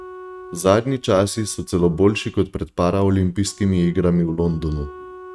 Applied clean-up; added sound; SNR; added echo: neural mask model RNNoise.